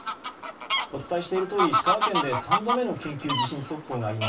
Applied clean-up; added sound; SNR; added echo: none; Fowl; -1 dB; reverberation time 0.2 s.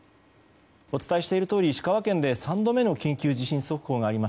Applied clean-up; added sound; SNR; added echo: none; none; none; none.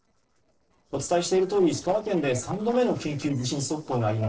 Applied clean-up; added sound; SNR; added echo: neural separator model SepFormer DNS4.